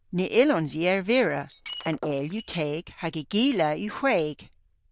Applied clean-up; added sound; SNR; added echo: neural diffusion model UNIVERSE++.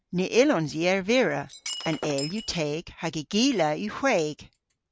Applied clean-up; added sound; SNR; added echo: none; Shatter; 11 dB; none.